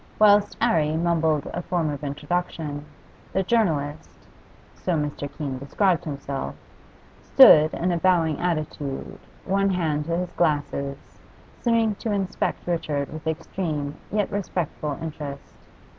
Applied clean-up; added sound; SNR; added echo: none; none; none; none.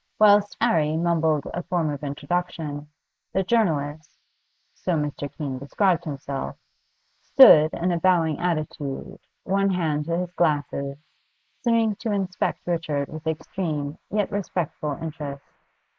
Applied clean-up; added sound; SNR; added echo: neural mask model Resemble Enhance denoiser.